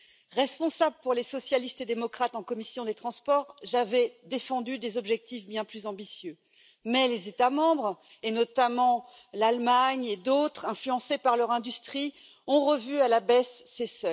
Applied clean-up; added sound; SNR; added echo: none; none; none; none.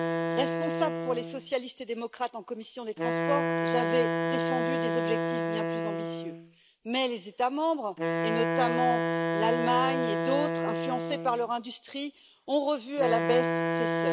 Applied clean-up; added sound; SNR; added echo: none; Wind instrument, woodwind instrument; -1 dB; none.